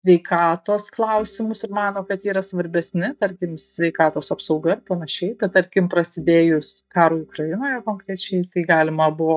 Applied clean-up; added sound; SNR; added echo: neural mask model DeepFilterNet 3.